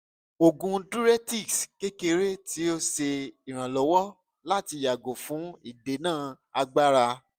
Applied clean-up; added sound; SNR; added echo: none; none; none; none.